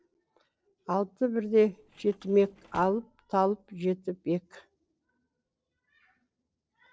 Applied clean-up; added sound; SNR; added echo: neural separator model SepFormer DNS4.